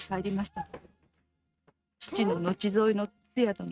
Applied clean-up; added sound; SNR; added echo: neural mask model RNNoise.